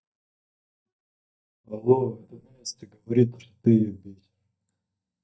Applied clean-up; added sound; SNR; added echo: neural mask model DeepFilterNet 3.